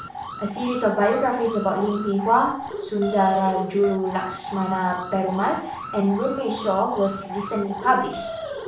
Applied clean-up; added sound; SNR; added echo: none; Alarm; 10 dB; reverberation time 0.5 s.